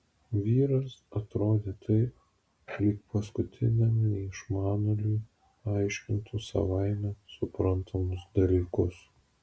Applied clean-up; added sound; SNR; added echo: none; none; none; none.